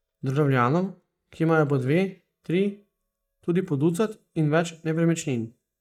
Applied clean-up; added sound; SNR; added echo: neural mask model DeepFilterNet 3.